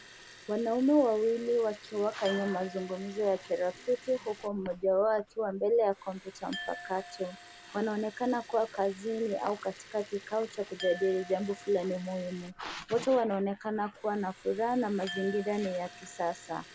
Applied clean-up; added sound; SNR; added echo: none; Liquid + Glass; 17 dB; none.